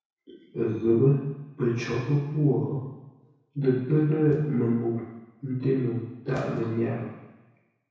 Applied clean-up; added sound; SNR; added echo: none; none; none; reverberation time 1.0 s.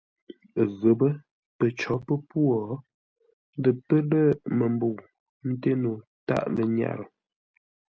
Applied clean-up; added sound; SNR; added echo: none; none; none; none.